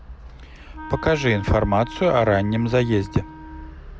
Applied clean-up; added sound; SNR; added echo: none; Wind instrument, woodwind instrument; 17 dB; none.